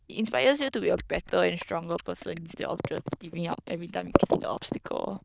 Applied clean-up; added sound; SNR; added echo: neural diffusion model UNIVERSE++.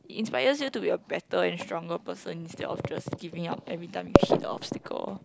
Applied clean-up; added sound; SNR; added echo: none; none; none; none.